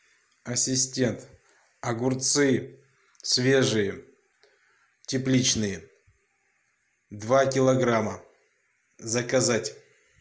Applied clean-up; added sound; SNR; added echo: none; none; none; none.